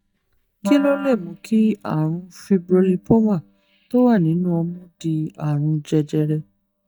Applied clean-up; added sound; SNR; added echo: neural mask model DeepFilterNet 3.